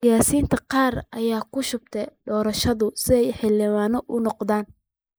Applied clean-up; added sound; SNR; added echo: neural mask model Resemble Enhance denoiser.